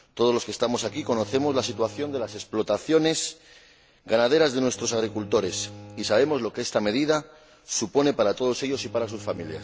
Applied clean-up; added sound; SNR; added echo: none; Bowed string instrument; 20 dB; none.